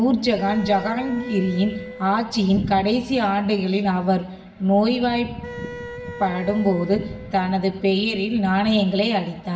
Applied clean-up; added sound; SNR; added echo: none; Wind instrument, woodwind instrument; 16 dB; reverberation time 0.8 s.